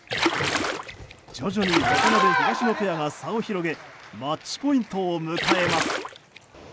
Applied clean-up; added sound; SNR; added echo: none; Splash, splatter; 1 dB; none.